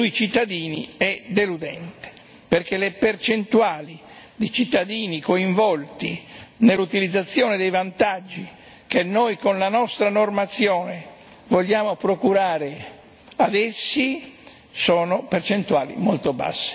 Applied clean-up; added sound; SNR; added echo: none; none; none; none.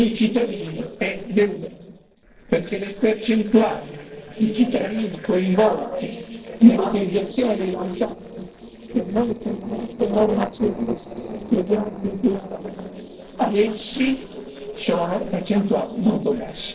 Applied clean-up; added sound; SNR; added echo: neural separator model SepFormer DNS4.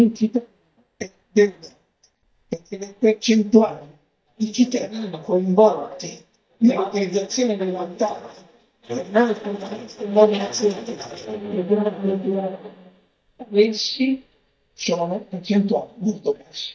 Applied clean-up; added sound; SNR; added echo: neural mask model DeepFilterNet 3.